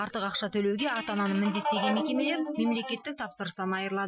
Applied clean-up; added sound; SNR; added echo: classical method Wiener filter.